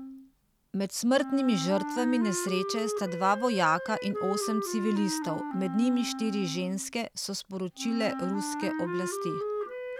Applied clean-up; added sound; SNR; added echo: none; Wind instrument, woodwind instrument; 5 dB; none.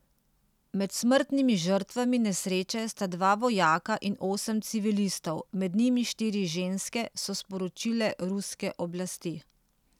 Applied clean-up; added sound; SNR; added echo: none; none; none; none.